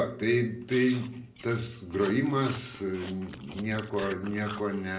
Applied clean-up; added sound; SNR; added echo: none; Chewing, mastication; 17 dB; reverberation time 0.5 s.